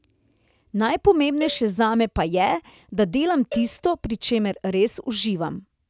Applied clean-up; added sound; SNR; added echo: none; Cowbell; 18 dB; none.